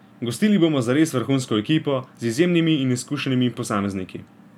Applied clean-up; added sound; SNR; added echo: none; none; none; none.